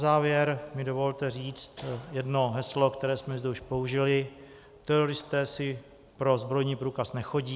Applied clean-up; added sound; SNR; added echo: none; none; none; none.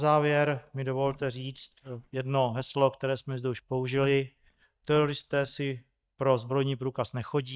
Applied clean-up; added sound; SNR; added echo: neural mask model DeepFilterNet 3.